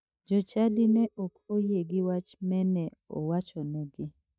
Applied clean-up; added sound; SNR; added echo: neural mask model DeepFilterNet 3.